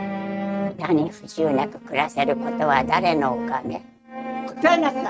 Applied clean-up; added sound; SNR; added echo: neural mask model RNNoise.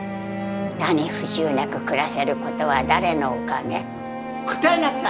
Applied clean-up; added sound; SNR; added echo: none; Bowed string instrument; 19 dB; none.